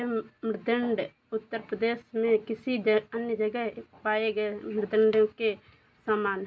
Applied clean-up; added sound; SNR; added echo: none; none; none; none.